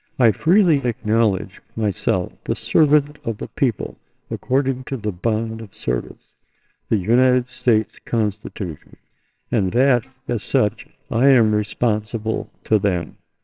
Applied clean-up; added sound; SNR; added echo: neural separator model SepFormer WHAMR!.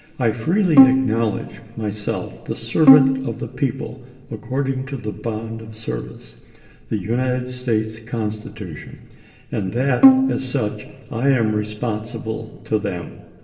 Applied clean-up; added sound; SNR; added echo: none; Bowed string instrument; -3 dB; reverberation time 2.9 s.